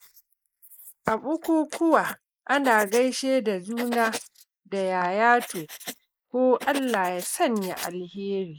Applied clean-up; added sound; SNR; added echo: neural mask model Resemble Enhance denoiser.